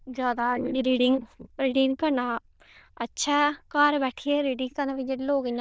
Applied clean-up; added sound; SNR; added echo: neural diffusion model UNIVERSE++.